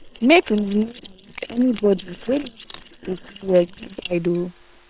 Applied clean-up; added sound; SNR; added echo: neural separator model SepFormer WHAM!.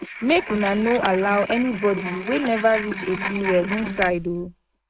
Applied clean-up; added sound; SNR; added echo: neural mask model Resemble Enhance denoiser.